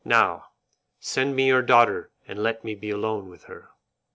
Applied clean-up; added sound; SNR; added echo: none; none; none; none.